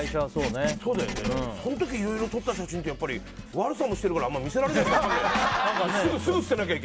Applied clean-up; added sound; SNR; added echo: none; Writing; 12 dB; none.